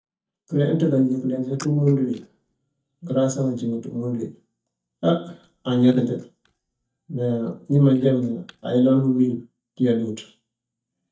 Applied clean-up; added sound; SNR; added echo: neural mask model DeepFilterNet 3.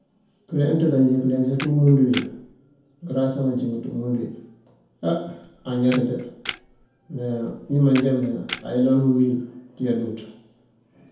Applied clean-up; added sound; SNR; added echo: none; Camera; 14 dB; reverberation time 0.7 s.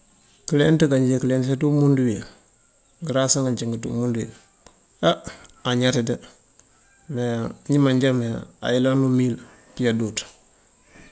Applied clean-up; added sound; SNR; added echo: none; none; none; none.